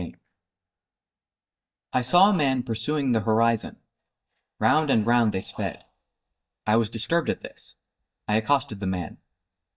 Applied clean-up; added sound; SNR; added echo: neural mask model DeepFilterNet 3.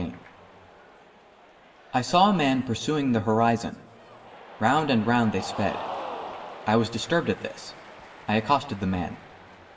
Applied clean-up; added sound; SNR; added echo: none; Cheering; 15 dB; reverberation time 1.7 s.